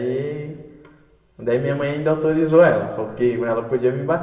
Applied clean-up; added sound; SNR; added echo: none; none; none; reverberation time 1.3 s.